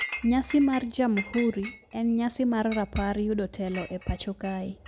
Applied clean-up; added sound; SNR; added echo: none; Chink, clink; 14 dB; none.